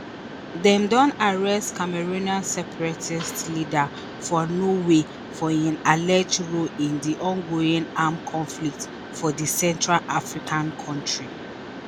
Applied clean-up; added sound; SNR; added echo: none; Mechanisms; 12 dB; none.